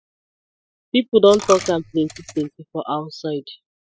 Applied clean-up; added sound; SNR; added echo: classical method spectral subtraction.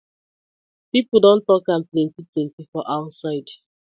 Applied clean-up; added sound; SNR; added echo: none; none; none; none.